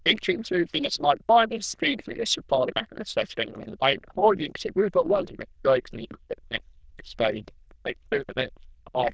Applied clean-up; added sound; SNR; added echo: neural diffusion model UNIVERSE++.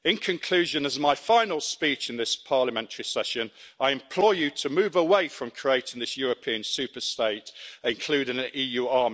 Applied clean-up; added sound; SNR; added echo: none; none; none; none.